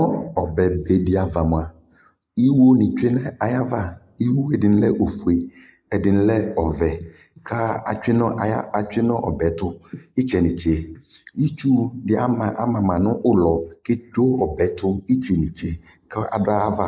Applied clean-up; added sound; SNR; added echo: neural mask model Resemble Enhance denoiser.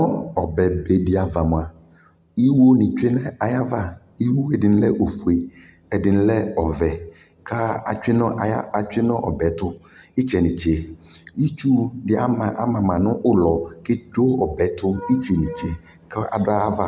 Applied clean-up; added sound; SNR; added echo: none; none; none; none.